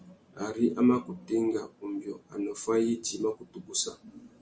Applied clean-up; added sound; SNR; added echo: none; none; none; none.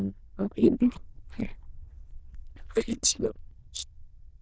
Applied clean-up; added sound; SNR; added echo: neural diffusion model UNIVERSE++.